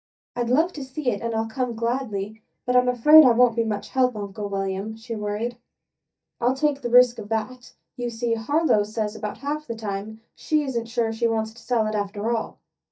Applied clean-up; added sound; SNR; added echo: neural mask model DeepFilterNet 3.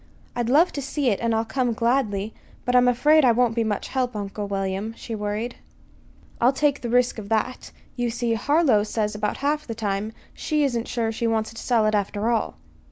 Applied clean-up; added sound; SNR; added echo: none; none; none; none.